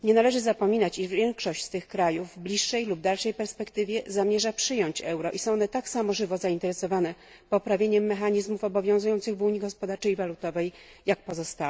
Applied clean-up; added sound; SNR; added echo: none; none; none; none.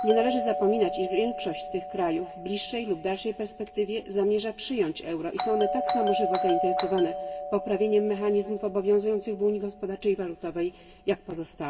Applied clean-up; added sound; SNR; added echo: none; Doorbell; 6 dB; reverberation time 2.5 s.